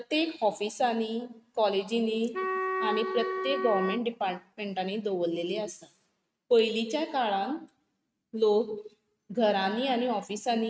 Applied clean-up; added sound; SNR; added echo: neural mask model RNNoise.